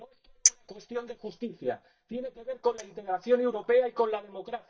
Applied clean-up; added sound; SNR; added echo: neural mask model DeepFilterNet 3.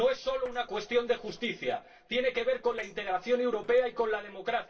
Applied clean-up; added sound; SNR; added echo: neural separator model SepFormer DNS4.